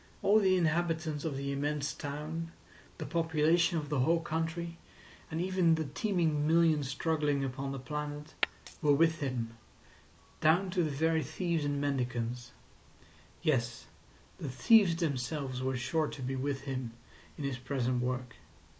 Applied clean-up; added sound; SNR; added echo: none; Glass; 9 dB; none.